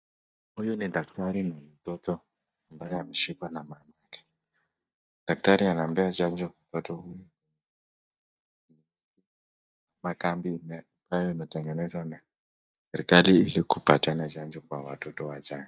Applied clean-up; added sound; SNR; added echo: neural mask model DeepFilterNet 3.